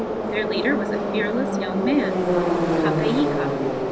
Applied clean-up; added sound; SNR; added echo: none; Subway, metro, underground; -4 dB; none.